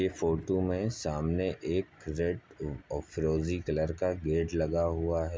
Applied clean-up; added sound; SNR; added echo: none; none; none; none.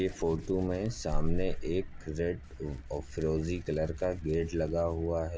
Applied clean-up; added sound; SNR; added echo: none; Hands; 4 dB; none.